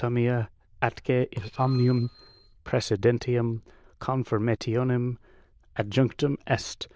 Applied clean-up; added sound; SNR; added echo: neural diffusion model UNIVERSE++.